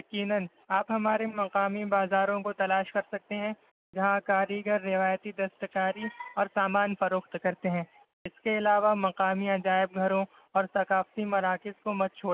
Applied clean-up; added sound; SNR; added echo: none; none; none; none.